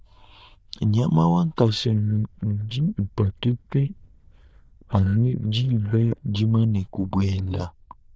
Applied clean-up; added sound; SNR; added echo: neural diffusion model UNIVERSE++.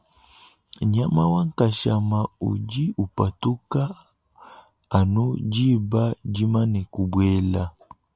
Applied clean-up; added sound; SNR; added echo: none; none; none; none.